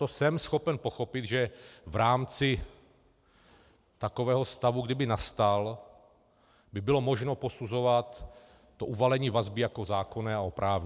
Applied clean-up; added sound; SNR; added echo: none; none; none; none.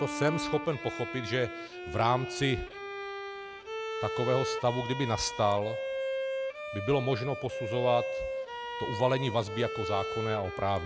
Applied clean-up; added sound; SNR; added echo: none; Bowed string instrument; 5 dB; none.